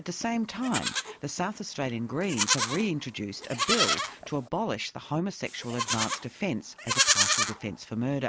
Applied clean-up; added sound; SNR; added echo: none; Livestock, farm animals, working animals; 0 dB; none.